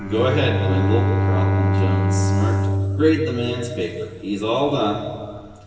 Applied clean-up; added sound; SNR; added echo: none; Bowed string instrument; -2 dB; reverberation time 1.8 s.